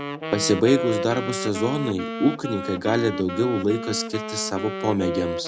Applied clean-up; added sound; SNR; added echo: none; Wind instrument, woodwind instrument; 6 dB; none.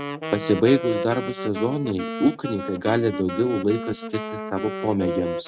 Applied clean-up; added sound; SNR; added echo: neural mask model RNNoise.